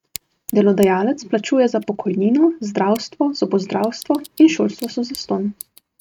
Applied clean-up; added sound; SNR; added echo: neural mask model RNNoise.